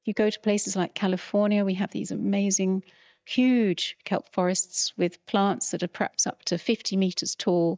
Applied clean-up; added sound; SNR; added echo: neural mask model DeepFilterNet 3.